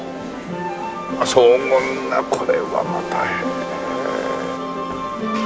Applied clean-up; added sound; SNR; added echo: none; none; none; none.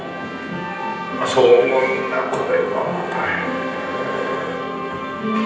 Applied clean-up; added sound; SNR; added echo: none; Trumpet; 14 dB; reverberation time 0.9 s.